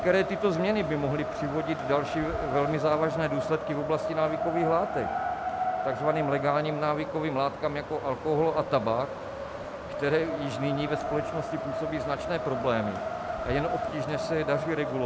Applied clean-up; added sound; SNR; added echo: none; Wind; 4 dB; none.